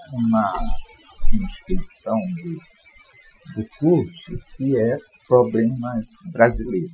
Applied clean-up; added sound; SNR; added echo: classical method Wiener filter.